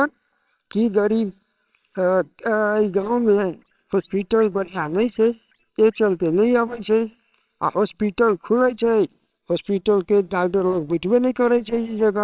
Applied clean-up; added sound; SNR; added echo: neural separator model SepFormer WHAMR!.